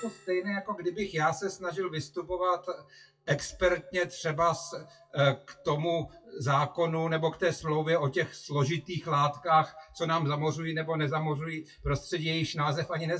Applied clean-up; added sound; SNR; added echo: classical method WPE with log-MMSE.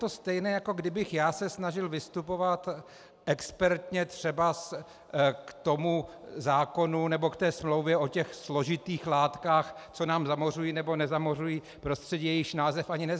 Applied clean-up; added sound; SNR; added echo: none; none; none; none.